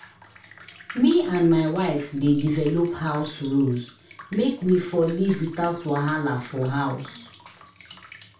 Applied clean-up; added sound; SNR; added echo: none; Drip; 20 dB; reverberation time 0.3 s.